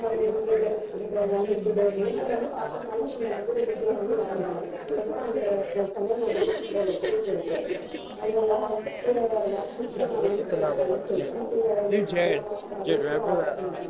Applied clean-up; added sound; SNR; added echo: neural separator model SepFormer DNS4.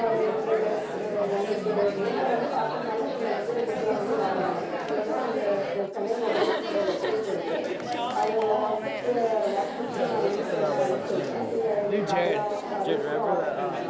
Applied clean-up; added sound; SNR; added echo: none; Chatter; 2 dB; reverberation time 0.8 s.